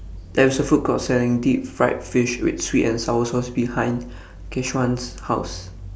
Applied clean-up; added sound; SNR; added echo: none; none; none; none.